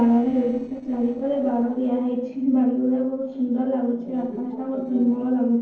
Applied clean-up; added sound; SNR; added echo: neural separator model SepFormer DNS4.